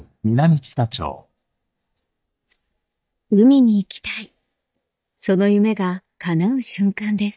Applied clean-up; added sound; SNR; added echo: neural mask model DeepFilterNet 3.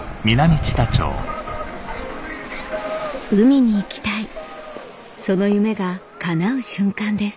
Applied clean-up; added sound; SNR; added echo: none; Walk, footsteps; 9 dB; none.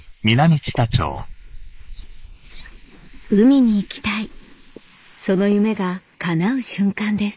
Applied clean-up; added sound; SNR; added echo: neural mask model Resemble Enhance denoiser.